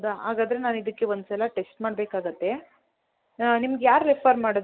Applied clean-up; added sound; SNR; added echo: none; none; none; none.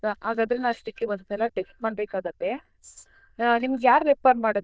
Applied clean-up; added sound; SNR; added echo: neural diffusion model UNIVERSE++.